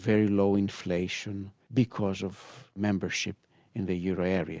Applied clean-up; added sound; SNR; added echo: none; none; none; none.